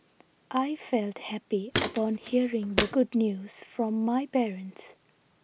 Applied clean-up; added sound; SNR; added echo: none; Walk, footsteps; 4 dB; none.